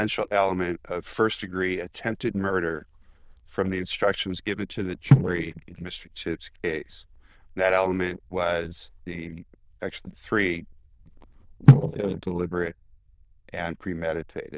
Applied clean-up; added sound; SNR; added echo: neural diffusion model UNIVERSE++.